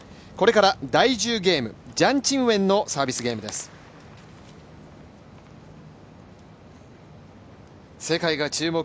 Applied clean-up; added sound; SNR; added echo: none; none; none; none.